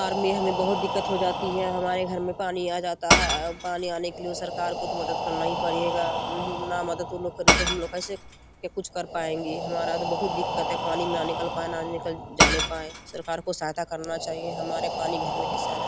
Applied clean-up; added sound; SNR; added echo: none; Breathing + Shatter / Crushing; -1 dB; none.